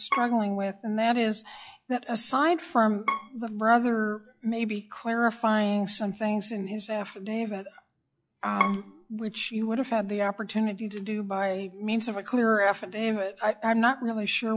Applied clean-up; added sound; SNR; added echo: classical method log-MMSE.